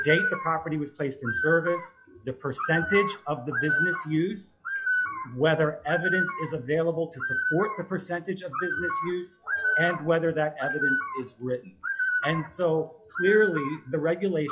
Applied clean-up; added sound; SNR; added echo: classical method log-MMSE.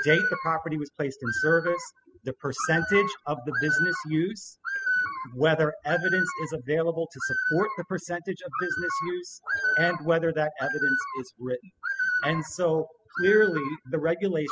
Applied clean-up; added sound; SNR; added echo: classical method spectral subtraction.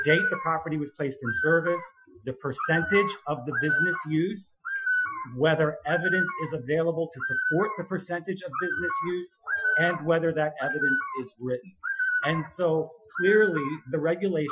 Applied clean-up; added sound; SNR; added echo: classical method Wiener filter.